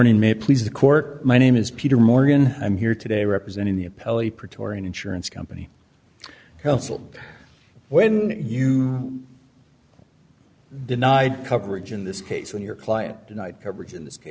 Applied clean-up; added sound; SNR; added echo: none; none; none; none.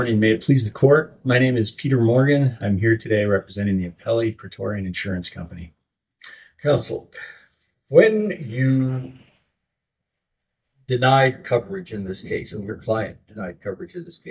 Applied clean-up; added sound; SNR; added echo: neural mask model DeepFilterNet 3.